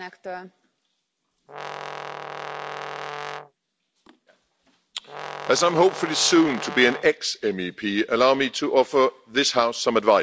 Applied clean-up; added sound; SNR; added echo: none; Brass instrument; 11 dB; none.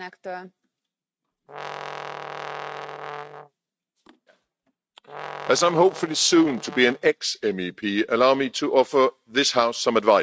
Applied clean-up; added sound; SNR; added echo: neural mask model RNNoise.